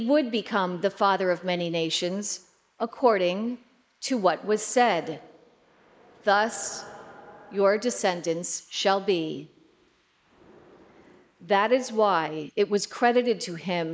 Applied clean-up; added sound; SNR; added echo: neural mask model Resemble Enhance denoiser.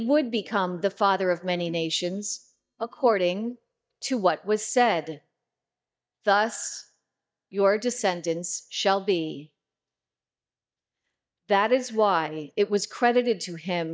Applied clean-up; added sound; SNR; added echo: neural mask model DeepFilterNet 3.